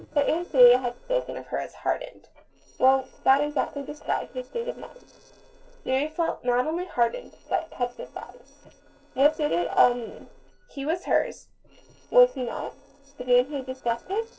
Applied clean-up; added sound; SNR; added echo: neural separator model SepFormer DNS4.